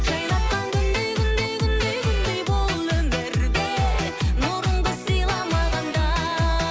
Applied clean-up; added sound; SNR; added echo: none; none; none; none.